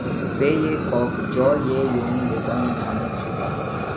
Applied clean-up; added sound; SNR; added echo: none; Fire; 2 dB; none.